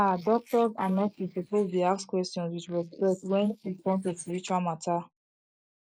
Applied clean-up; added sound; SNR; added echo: neural mask model Resemble Enhance denoiser.